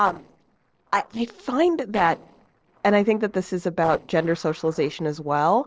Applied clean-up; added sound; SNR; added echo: neural separator model SepFormer DNS4.